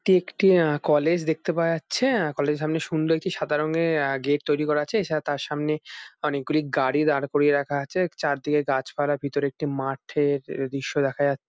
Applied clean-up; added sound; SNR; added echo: none; none; none; none.